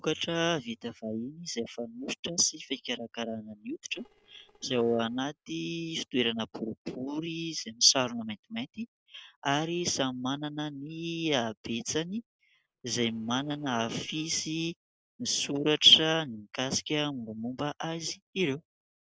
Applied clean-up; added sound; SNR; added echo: neural separator model SepFormer DNS4.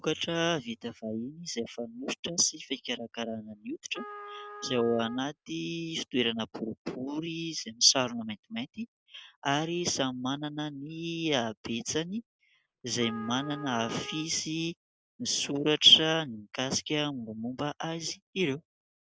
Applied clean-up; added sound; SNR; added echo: none; Trumpet; 14 dB; none.